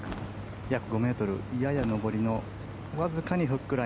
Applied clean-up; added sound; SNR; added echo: none; Fireworks; 15 dB; none.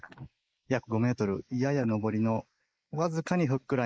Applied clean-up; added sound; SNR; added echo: neural mask model Resemble Enhance denoiser.